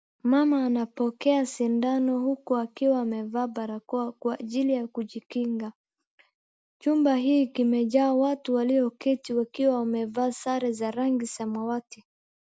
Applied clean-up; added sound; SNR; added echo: none; none; none; none.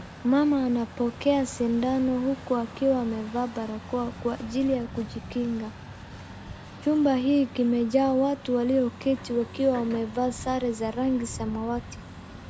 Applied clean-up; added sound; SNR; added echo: none; Truck; 15 dB; none.